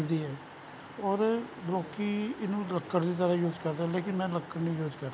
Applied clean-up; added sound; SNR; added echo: none; none; none; none.